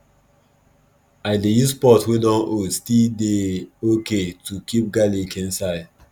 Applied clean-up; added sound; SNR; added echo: none; none; none; none.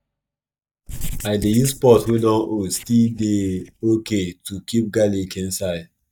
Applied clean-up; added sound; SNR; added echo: neural mask model DeepFilterNet 3.